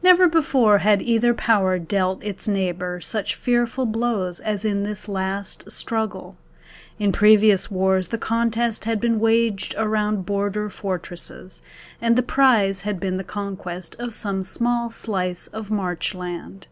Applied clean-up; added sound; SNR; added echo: none; none; none; none.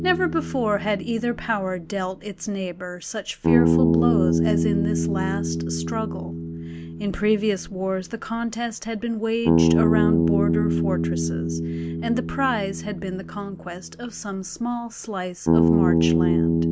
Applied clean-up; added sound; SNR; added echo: none; Bass guitar; -4 dB; none.